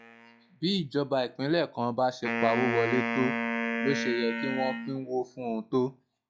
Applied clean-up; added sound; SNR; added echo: classical method log-MMSE.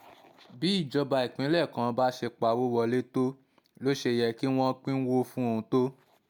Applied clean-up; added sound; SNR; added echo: none; none; none; none.